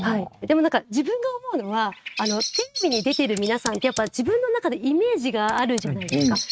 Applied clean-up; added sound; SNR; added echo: neural mask model RNNoise.